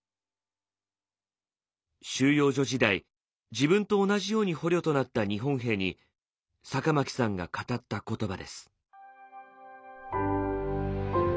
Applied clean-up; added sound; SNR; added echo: none; none; none; none.